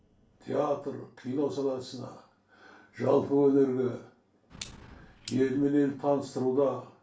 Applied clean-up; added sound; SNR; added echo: none; Clock; 20 dB; reverberation time 0.3 s.